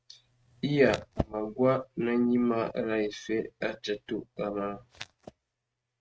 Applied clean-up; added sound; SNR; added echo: neural mask model RNNoise.